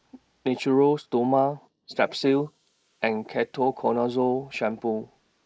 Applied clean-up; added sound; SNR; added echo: neural mask model Resemble Enhance denoiser.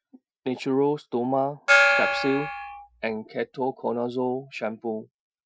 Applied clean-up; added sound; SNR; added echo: classical method Wiener filter.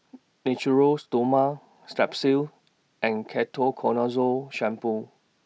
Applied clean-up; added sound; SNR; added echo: none; none; none; none.